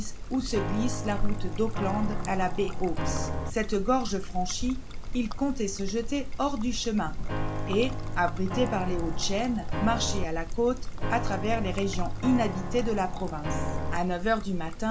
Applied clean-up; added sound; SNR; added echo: none; Trickle, dribble + Piano; 0 dB; none.